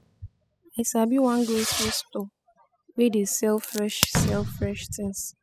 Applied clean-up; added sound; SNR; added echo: classical method spectral subtraction.